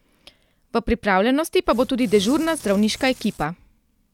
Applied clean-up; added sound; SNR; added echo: none; Tearing; 20 dB; none.